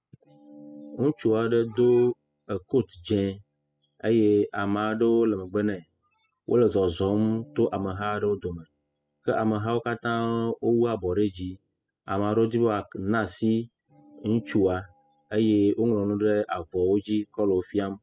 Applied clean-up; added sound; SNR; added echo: classical method spectral subtraction.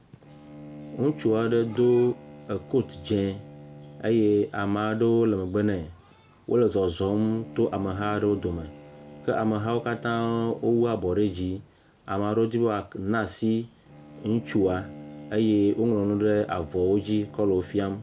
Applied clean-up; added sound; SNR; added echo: none; Bowed string instrument; 19 dB; none.